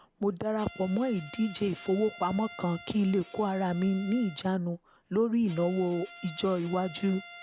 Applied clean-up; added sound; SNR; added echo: none; Bowed string instrument; 19 dB; none.